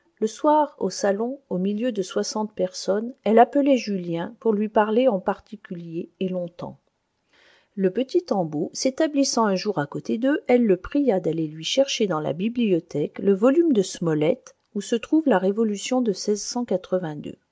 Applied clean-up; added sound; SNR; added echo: none; none; none; none.